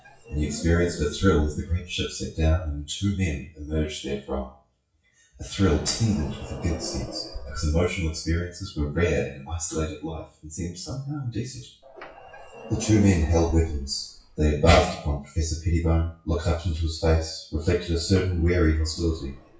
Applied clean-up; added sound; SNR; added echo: classical method WPE with log-MMSE.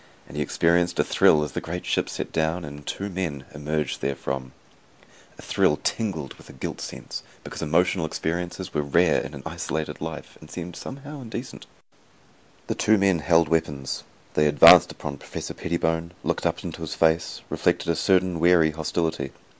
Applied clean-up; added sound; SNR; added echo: none; none; none; none.